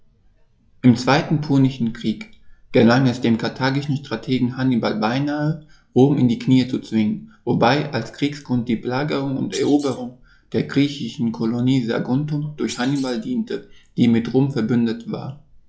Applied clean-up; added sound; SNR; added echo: classical method log-MMSE.